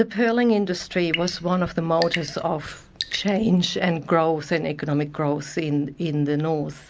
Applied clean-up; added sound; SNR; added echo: none; Drip / Sink (filling or washing) / Water tap, faucet / Water; 12 dB; none.